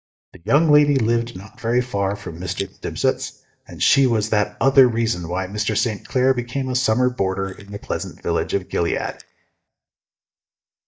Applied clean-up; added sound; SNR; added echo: neural mask model DeepFilterNet 3.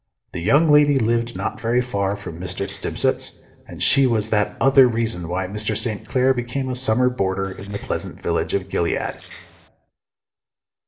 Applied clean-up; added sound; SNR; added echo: neural separator model SepFormer DNS4.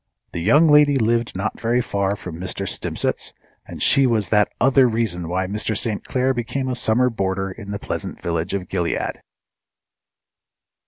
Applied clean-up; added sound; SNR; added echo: none; none; none; none.